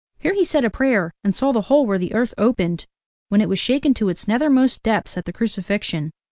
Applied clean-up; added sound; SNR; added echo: none; none; none; none.